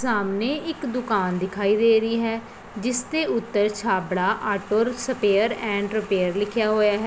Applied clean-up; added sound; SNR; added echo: none; none; none; none.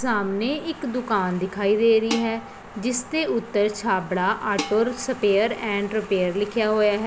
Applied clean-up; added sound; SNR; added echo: none; Dishes, pots, and pans; 15 dB; none.